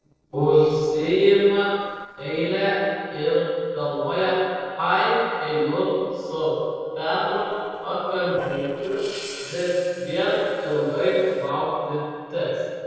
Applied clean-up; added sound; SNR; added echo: neural separator model SepFormer DNS4.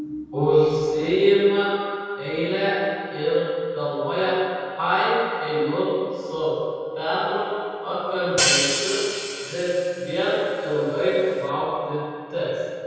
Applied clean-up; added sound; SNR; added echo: none; Hi-hat; 4 dB; reverberation time 2.1 s.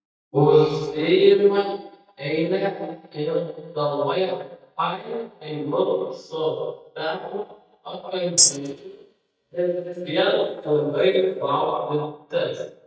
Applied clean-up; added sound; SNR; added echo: neural mask model DeepFilterNet 3.